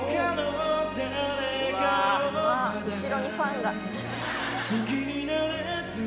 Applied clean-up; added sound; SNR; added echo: none; Trumpet; 20 dB; none.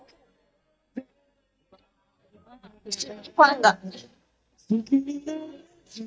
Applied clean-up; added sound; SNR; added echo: neural mask model DeepFilterNet 3.